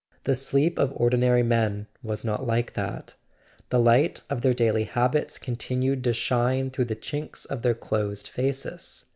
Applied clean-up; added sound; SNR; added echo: none; none; none; none.